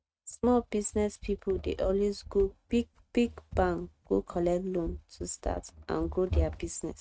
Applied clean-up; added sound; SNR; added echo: neural mask model RNNoise.